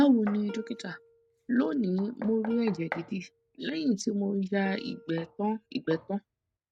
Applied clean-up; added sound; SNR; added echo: none; Knock + Plucked string instrument; 17 dB; none.